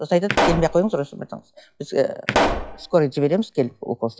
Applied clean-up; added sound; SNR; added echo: classical method log-MMSE.